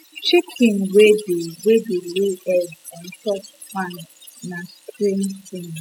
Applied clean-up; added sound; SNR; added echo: classical method spectral subtraction.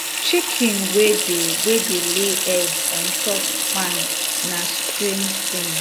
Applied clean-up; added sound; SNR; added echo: none; Sink (filling or washing) / Water tap, faucet; -2 dB; none.